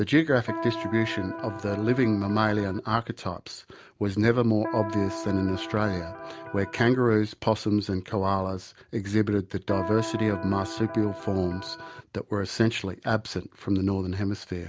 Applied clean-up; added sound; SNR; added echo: none; Electric guitar; 9 dB; none.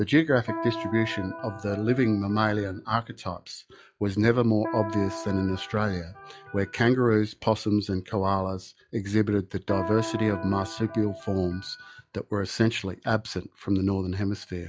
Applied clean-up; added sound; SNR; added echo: classical method log-MMSE.